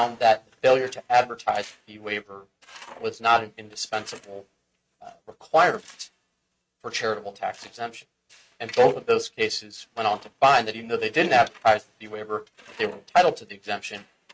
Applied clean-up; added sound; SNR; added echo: neural mask model RNNoise.